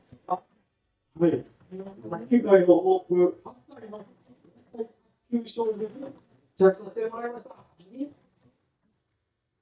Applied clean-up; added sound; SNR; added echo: neural mask model DeepFilterNet 3.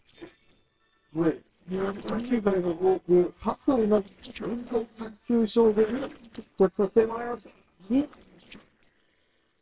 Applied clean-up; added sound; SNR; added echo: neural separator model SepFormer WHAMR!.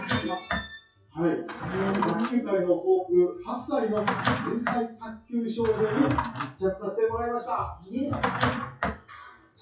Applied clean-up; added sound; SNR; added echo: classical method WPE with log-MMSE.